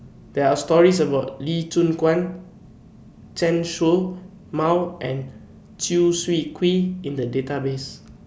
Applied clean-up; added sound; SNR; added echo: none; none; none; none.